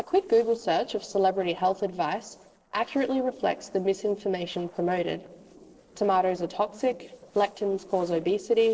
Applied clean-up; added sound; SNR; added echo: neural separator model SepFormer DNS4.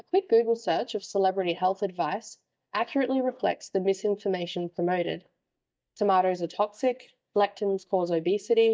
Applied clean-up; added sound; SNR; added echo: neural mask model DeepFilterNet 3.